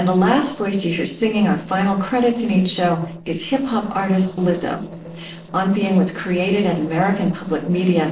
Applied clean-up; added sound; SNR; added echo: neural separator model SepFormer DNS4.